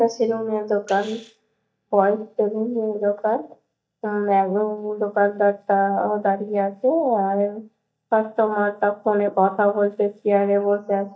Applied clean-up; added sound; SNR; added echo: neural mask model DeepFilterNet 3.